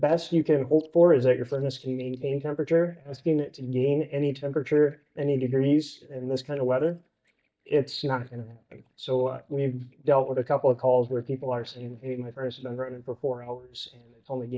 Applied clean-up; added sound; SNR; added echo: neural mask model DeepFilterNet 3.